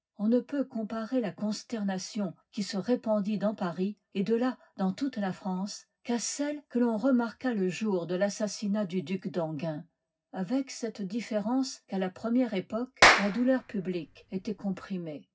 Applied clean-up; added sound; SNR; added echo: none; Clapping; -4 dB; reverberation time 0.4 s.